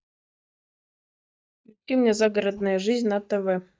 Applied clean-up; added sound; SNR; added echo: neural mask model DeepFilterNet 3.